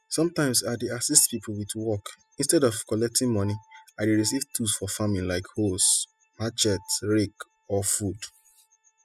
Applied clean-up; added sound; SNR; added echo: classical method spectral subtraction.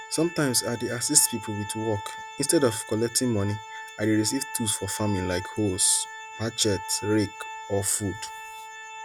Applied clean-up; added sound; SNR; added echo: none; Organ; 12 dB; none.